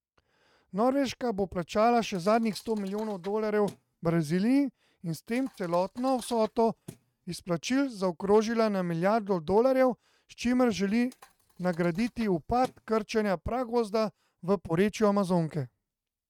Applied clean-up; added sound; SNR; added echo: neural mask model RNNoise.